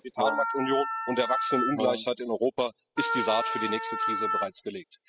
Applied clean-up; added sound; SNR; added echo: classical method spectral subtraction.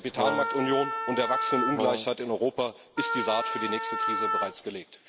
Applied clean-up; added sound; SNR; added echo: none; Brass instrument + Wind instrument, woodwind instrument; 0 dB; none.